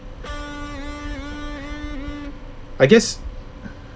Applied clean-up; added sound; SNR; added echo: none; Car + Electric guitar; 10 dB; none.